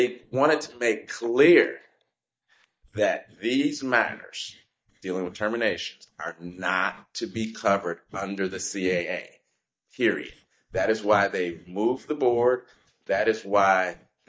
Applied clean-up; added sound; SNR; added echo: neural mask model DeepFilterNet 3.